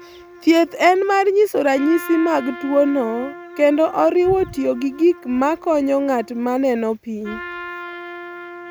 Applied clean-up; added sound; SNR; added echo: none; Trumpet; 17 dB; none.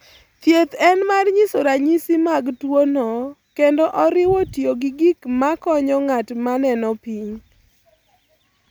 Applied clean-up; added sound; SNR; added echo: none; none; none; none.